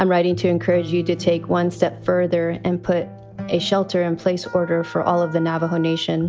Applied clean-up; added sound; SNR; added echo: none; Wind instrument, woodwind instrument; 18 dB; none.